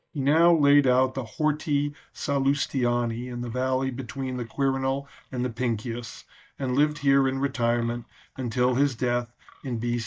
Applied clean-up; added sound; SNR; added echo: neural mask model DeepFilterNet 3.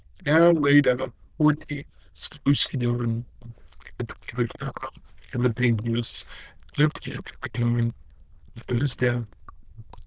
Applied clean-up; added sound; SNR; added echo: neural diffusion model UNIVERSE++.